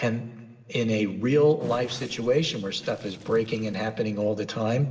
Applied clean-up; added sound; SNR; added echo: neural separator model SepFormer DNS4.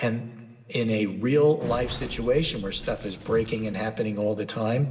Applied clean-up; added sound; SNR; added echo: none; Crackle; 13 dB; reverberation time 2.1 s.